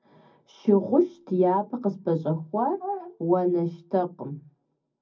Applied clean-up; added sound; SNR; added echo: none; none; none; reverberation time 0.4 s.